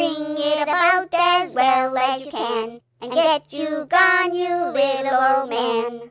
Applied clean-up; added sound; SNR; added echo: none; none; none; none.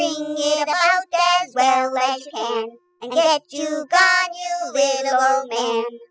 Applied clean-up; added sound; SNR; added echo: classical method spectral subtraction.